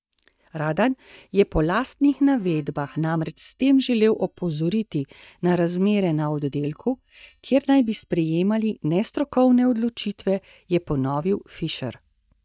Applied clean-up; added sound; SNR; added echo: neural mask model DeepFilterNet 3.